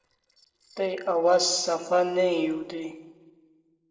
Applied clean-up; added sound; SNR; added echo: neural separator model SepFormer DNS4.